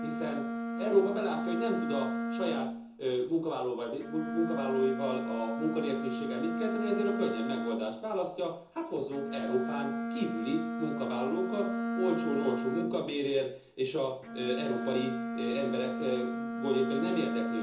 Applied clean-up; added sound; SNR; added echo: none; Bowed string instrument; 2 dB; reverberation time 0.6 s.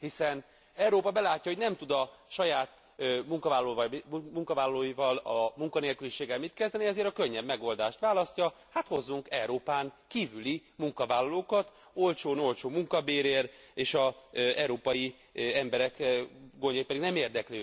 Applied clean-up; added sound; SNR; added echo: none; none; none; none.